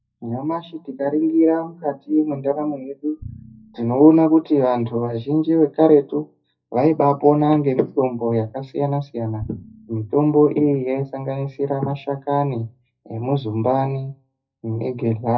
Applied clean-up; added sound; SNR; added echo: classical method WPE with log-MMSE.